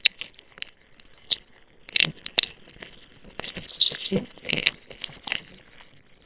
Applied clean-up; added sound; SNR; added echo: neural separator model SepFormer WHAM!.